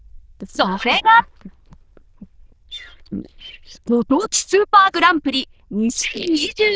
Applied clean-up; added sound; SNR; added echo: neural diffusion model UNIVERSE++.